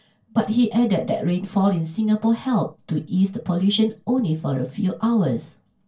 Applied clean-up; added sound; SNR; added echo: none; none; none; reverberation time 0.2 s.